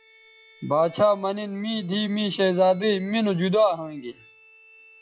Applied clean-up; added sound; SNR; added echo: classical method log-MMSE.